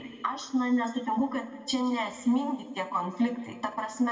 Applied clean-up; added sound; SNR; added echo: none; none; none; reverberation time 1.8 s.